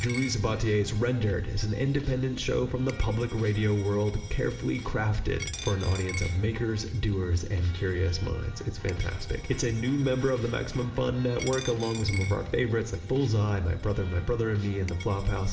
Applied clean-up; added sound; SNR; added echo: none; Coin (dropping); 18 dB; reverberation time 1.2 s.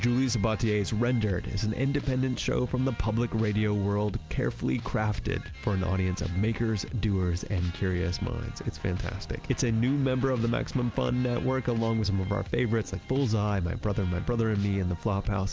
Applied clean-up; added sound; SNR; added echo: none; none; none; none.